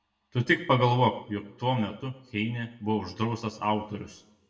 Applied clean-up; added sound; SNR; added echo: none; none; none; reverberation time 0.5 s.